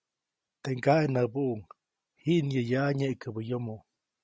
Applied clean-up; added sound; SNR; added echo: none; none; none; none.